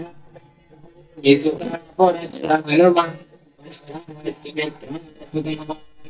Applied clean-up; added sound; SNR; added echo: neural mask model DeepFilterNet 3.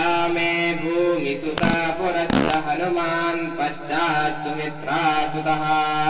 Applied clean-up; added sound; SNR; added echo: none; Fart; 5 dB; reverberation time 2.5 s.